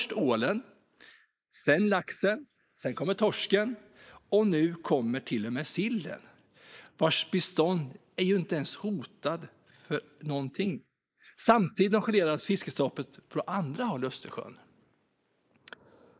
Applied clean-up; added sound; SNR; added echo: neural mask model Resemble Enhance denoiser.